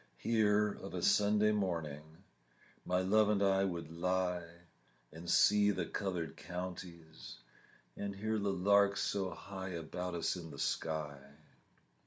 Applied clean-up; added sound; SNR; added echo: none; none; none; none.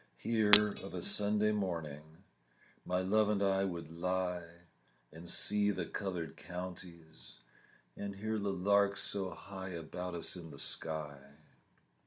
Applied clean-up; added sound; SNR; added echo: none; Shatter; -4 dB; none.